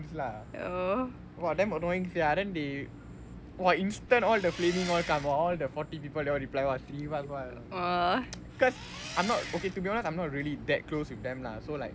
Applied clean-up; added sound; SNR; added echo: none; Engine; 12 dB; none.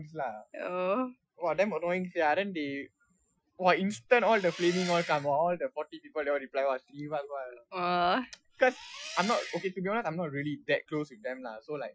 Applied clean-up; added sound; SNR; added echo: classical method Wiener filter.